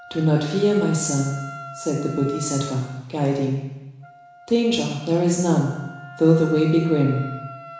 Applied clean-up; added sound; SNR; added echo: none; Wind instrument, woodwind instrument; 17 dB; reverberation time 1.0 s.